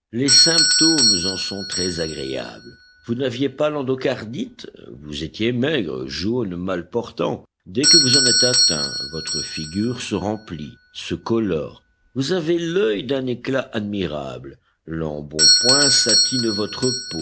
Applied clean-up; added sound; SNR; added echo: none; Doorbell; -2 dB; none.